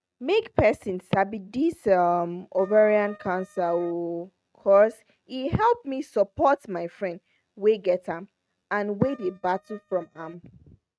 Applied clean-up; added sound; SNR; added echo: neural mask model RNNoise.